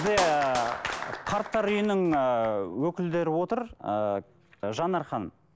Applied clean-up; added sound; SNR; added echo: none; Clapping; 13 dB; none.